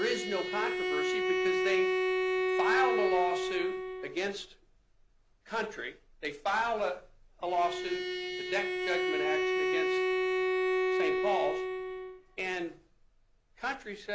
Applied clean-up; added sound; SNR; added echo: none; Bowed string instrument; -3 dB; none.